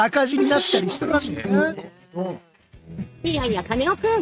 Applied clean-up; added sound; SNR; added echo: neural mask model RNNoise.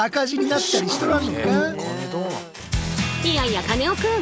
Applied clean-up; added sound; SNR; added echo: none; Squeak; 19 dB; none.